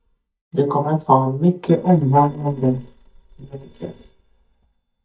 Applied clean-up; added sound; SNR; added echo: neural mask model DeepFilterNet 3.